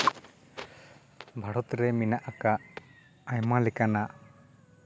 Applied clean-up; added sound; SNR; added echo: none; none; none; none.